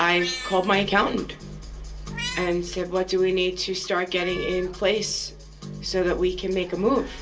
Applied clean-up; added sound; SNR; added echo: none; Meow; 15 dB; reverberation time 0.2 s.